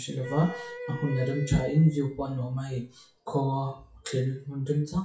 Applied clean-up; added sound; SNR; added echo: classical method WPE with log-MMSE.